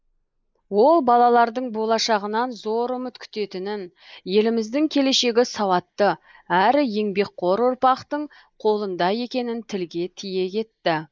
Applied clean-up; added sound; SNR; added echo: neural mask model Resemble Enhance denoiser.